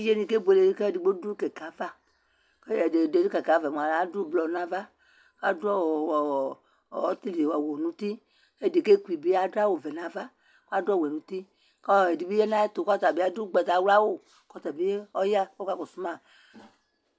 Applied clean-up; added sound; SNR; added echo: none; none; none; none.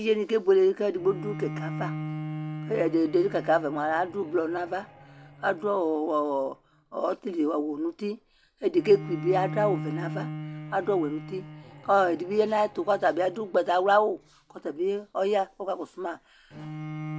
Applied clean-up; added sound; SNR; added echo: none; Bowed string instrument; 12 dB; none.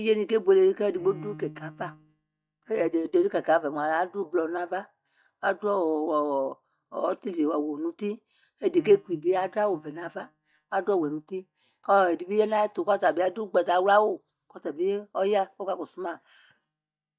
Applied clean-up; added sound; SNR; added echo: neural mask model DeepFilterNet 3.